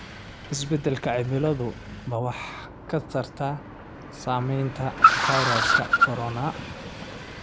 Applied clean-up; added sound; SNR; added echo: none; Car; -2 dB; none.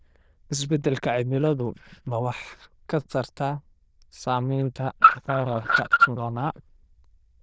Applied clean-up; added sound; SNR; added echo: neural diffusion model UNIVERSE++.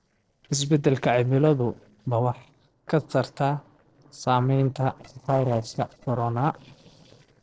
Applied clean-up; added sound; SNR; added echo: neural separator model SepFormer DNS4.